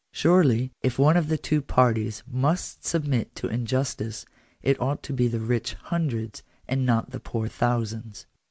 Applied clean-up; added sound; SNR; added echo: none; none; none; none.